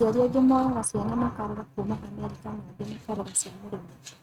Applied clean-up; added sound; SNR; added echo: neural mask model RNNoise.